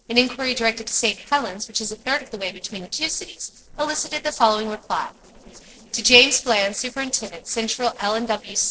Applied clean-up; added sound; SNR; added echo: neural separator model SepFormer DNS4.